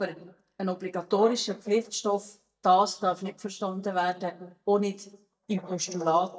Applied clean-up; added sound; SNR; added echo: neural mask model DeepFilterNet 3.